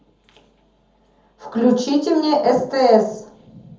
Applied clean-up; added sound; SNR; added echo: none; none; none; reverberation time 0.6 s.